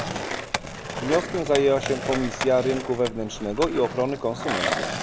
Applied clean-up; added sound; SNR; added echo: none; Skateboard; 5 dB; none.